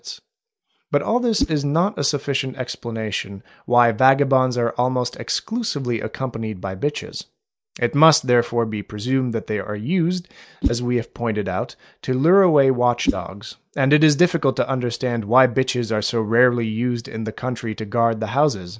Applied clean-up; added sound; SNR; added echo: neural mask model DeepFilterNet 3.